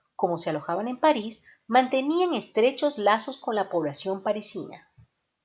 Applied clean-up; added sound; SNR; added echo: none; none; none; none.